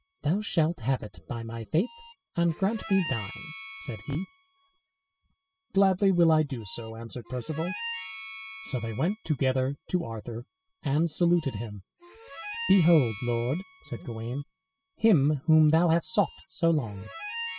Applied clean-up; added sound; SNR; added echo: classical method spectral subtraction.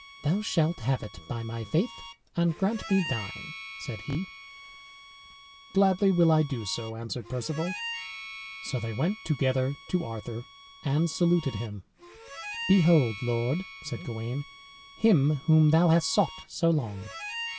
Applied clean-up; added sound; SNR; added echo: none; Harmonica; 15 dB; none.